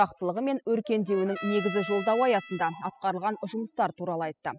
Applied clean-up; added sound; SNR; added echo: classical method spectral subtraction.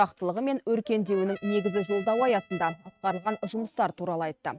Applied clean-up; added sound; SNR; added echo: neural mask model RNNoise.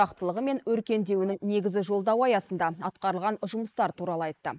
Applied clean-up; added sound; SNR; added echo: neural mask model Resemble Enhance denoiser.